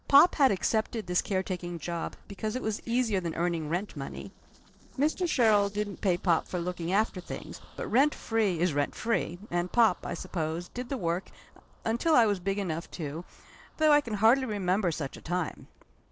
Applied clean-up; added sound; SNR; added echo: neural separator model SepFormer DNS4.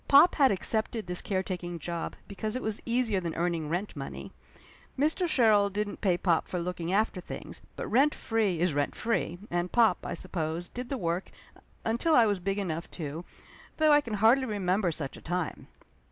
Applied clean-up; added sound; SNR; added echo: none; none; none; none.